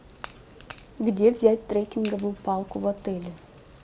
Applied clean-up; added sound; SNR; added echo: none; Crack / Crackle; 16 dB; none.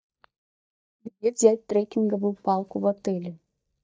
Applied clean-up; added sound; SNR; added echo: neural mask model DeepFilterNet 3.